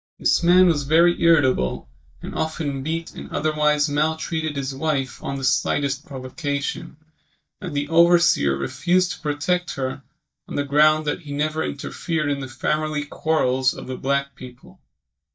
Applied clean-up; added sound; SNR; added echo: neural mask model DeepFilterNet 3.